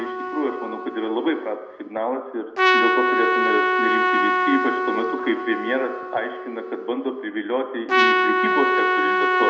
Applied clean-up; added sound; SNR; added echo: none; Trumpet; -4 dB; reverberation time 0.8 s.